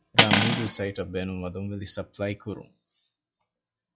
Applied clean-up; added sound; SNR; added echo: classical method log-MMSE.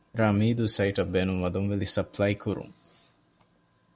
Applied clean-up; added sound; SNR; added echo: none; none; none; none.